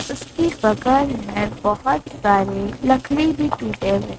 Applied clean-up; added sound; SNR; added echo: neural mask model RNNoise.